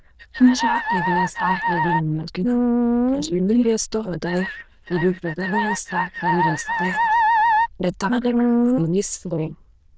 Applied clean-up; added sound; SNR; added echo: neural diffusion model UNIVERSE++.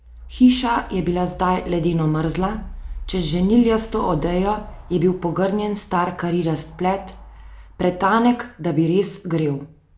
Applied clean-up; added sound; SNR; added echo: none; none; none; none.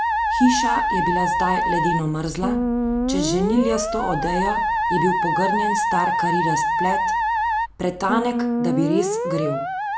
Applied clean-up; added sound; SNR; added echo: none; Musical instrument; -2 dB; none.